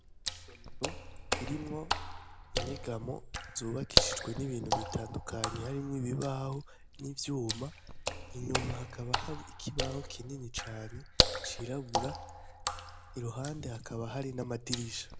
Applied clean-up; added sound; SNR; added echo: none; Water / Splash, splatter; -2 dB; none.